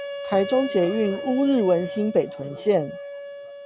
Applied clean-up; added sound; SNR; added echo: none; Wind instrument, woodwind instrument; 10 dB; none.